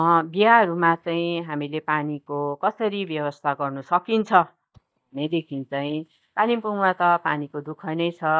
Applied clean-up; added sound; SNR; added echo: neural mask model DeepFilterNet 3.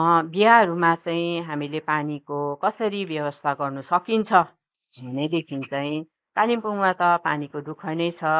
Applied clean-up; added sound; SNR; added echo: neural mask model Resemble Enhance denoiser.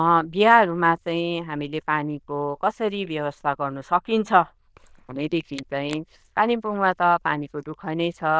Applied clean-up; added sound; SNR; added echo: neural diffusion model UNIVERSE++.